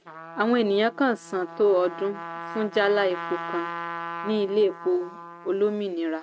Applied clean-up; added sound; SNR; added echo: neural mask model RNNoise.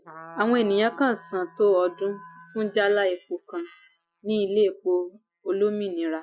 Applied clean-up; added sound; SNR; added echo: classical method Wiener filter.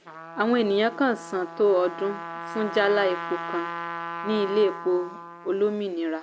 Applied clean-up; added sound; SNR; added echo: none; Trumpet; 10 dB; none.